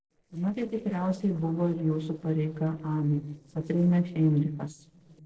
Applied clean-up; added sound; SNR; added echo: neural separator model SepFormer DNS4.